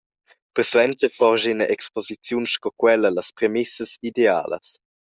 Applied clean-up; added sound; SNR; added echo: neural mask model Resemble Enhance denoiser.